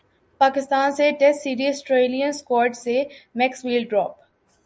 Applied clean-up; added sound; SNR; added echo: none; none; none; none.